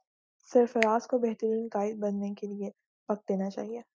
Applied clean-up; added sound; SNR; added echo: classical method Wiener filter.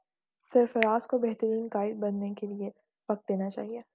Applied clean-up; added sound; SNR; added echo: none; Finger snapping; 14 dB; none.